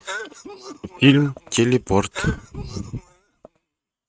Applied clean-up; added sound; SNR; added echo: neural mask model RNNoise.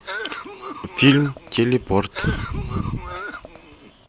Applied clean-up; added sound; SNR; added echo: none; Cough; 10 dB; none.